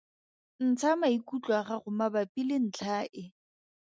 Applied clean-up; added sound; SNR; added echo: none; none; none; none.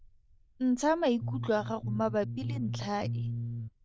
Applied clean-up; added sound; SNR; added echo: neural diffusion model UNIVERSE++.